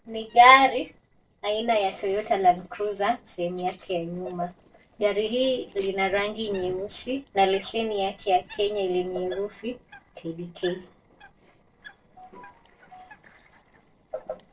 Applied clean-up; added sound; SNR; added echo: neural separator model SepFormer DNS4.